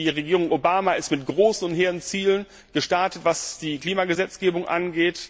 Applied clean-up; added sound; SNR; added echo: none; none; none; none.